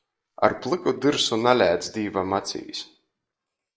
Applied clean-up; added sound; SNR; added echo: neural mask model Resemble Enhance denoiser.